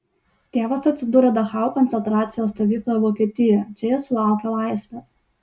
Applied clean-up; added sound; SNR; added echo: none; none; none; none.